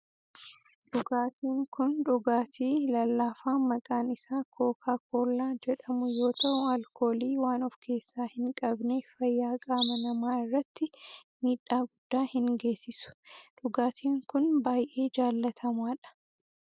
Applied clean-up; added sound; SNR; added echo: neural mask model Resemble Enhance denoiser.